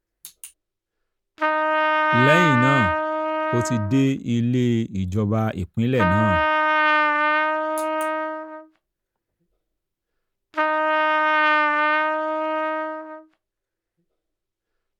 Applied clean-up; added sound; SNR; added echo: none; Trumpet; -3 dB; none.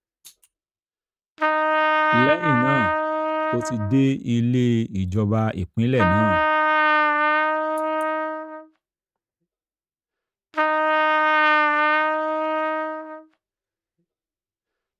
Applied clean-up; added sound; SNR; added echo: neural mask model RNNoise.